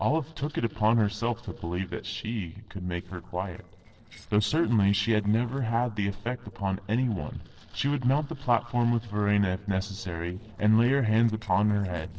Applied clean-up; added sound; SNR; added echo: neural separator model SepFormer DNS4.